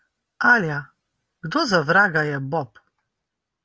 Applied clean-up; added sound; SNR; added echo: none; none; none; none.